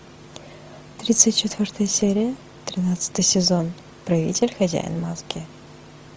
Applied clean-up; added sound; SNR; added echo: none; none; none; none.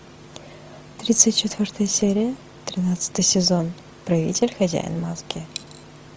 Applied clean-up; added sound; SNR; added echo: none; Coin (dropping); 18 dB; none.